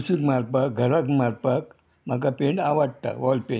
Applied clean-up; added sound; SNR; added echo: none; none; none; none.